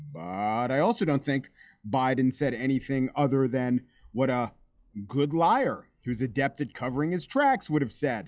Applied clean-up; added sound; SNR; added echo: classical method log-MMSE.